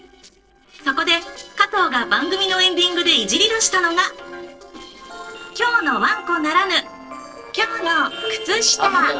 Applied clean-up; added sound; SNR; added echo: neural separator model SepFormer DNS4.